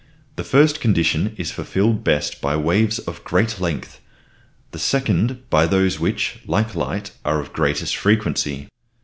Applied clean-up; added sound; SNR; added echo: none; none; none; none.